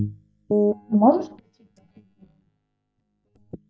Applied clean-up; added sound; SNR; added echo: neural mask model DeepFilterNet 3.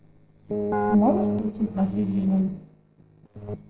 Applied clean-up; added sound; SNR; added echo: neural separator model SepFormer DNS4.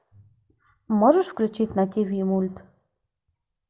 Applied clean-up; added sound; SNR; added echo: none; none; none; none.